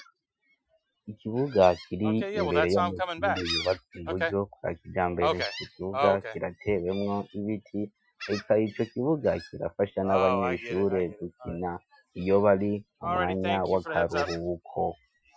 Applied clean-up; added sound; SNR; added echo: classical method Wiener filter.